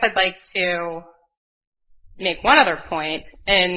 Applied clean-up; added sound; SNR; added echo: neural mask model Resemble Enhance denoiser.